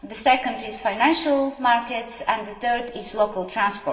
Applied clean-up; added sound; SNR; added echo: none; none; none; reverberation time 0.6 s.